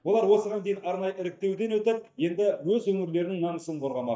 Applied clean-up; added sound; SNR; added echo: neural mask model DeepFilterNet 3.